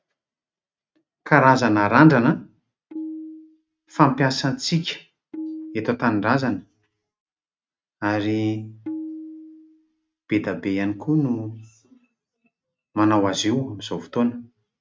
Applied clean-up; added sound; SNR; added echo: neural mask model RNNoise.